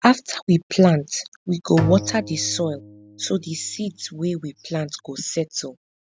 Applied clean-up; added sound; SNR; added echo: none; Bowed string instrument; 11 dB; none.